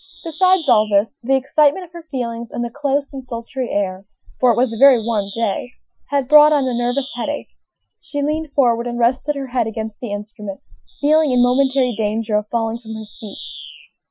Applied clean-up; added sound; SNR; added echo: classical method Wiener filter.